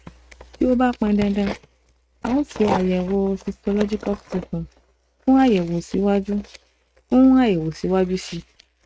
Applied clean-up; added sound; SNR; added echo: neural mask model RNNoise.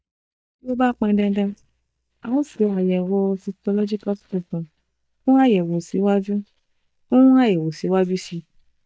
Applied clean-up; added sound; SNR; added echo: neural mask model DeepFilterNet 3.